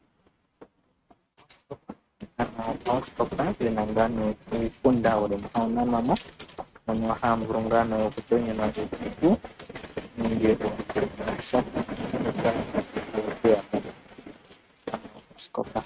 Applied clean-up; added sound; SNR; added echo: neural mask model RNNoise.